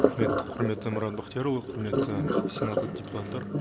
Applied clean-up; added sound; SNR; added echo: none; Sink (filling or washing); -3 dB; none.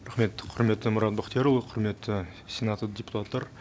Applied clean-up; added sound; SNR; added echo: none; none; none; none.